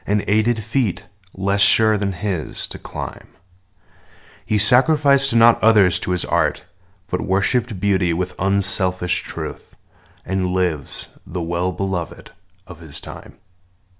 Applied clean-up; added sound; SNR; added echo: none; none; none; none.